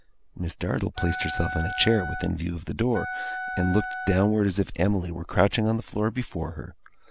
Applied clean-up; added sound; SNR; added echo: none; Wind instrument, woodwind instrument; 7 dB; none.